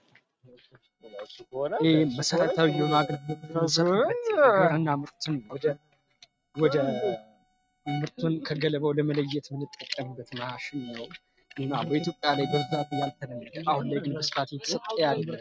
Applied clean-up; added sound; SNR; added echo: neural mask model RNNoise.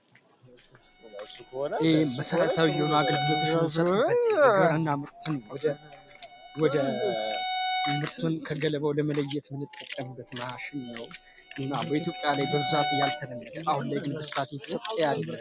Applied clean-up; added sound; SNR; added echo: none; Bowed string instrument; 7 dB; none.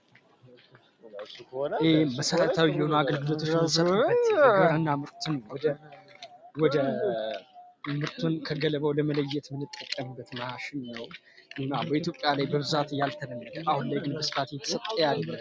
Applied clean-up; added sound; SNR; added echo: none; none; none; none.